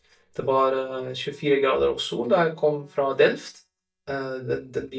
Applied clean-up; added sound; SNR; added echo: neural mask model DeepFilterNet 3.